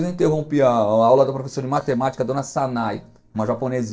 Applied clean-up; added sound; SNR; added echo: neural separator model SepFormer DNS4.